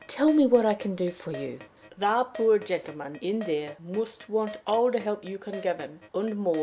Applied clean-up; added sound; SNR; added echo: none; Keyboard (musical); 19 dB; none.